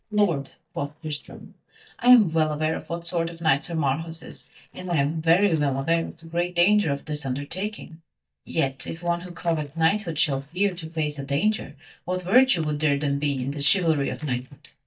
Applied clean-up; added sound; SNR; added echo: neural mask model DeepFilterNet 3.